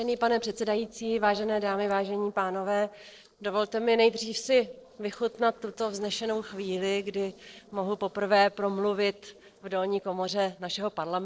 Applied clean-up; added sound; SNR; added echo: neural separator model SepFormer DNS4.